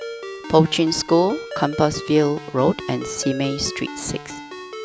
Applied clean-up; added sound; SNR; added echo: none; Ringtone; 12 dB; none.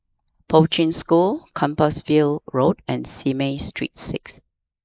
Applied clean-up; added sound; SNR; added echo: neural mask model Resemble Enhance denoiser.